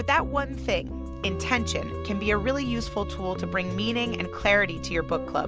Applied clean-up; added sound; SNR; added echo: none; Bowed string instrument; 17 dB; none.